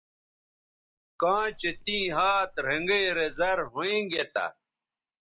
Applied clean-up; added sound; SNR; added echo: neural mask model DeepFilterNet 3.